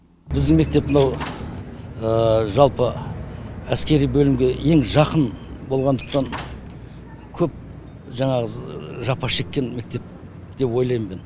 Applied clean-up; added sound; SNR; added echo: none; Squeak / Slam / Wood; 16 dB; none.